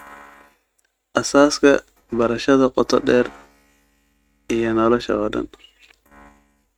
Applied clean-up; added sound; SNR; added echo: neural mask model RNNoise.